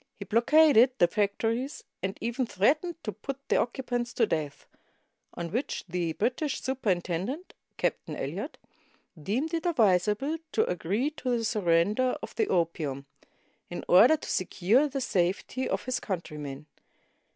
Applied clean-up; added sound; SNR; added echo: none; none; none; none.